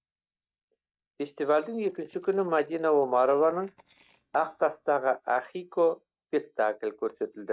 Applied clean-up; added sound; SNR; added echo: neural mask model DeepFilterNet 3.